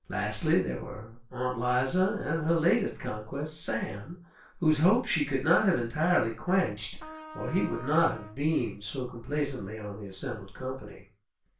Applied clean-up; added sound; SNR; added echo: none; Trumpet; 15 dB; reverberation time 0.3 s.